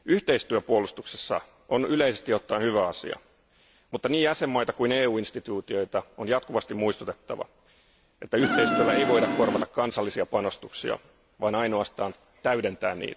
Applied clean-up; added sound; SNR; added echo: none; Insect; -2 dB; none.